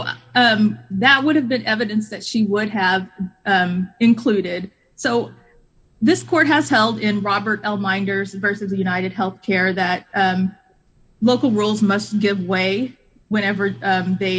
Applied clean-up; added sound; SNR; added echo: none; none; none; none.